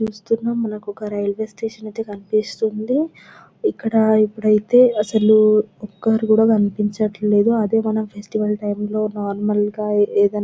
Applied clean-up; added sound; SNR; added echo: none; none; none; none.